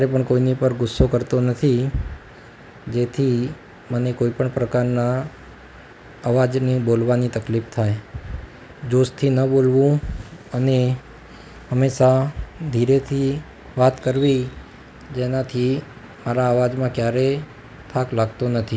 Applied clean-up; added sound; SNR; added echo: none; none; none; none.